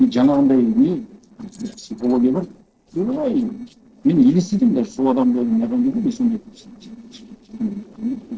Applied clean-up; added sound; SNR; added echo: neural separator model SepFormer DNS4.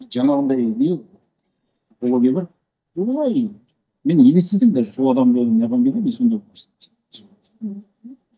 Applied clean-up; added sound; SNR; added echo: neural mask model DeepFilterNet 3.